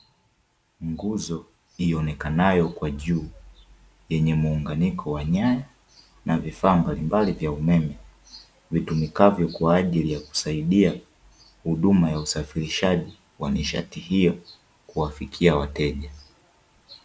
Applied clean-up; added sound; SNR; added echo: none; none; none; none.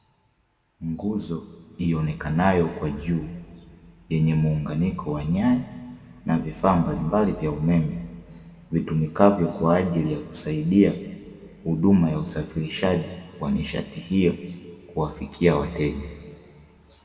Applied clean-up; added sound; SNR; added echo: none; none; none; reverberation time 2.1 s.